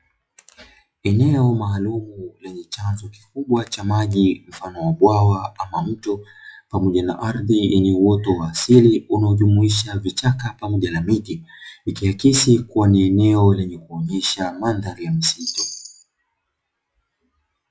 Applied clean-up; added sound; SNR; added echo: classical method log-MMSE.